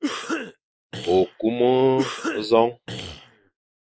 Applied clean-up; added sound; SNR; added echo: neural mask model Resemble Enhance denoiser.